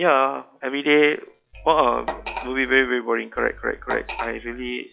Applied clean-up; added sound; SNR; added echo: classical method log-MMSE.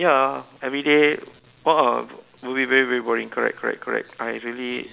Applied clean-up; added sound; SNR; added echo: none; none; none; none.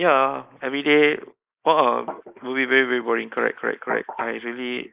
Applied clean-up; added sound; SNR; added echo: neural mask model Resemble Enhance denoiser.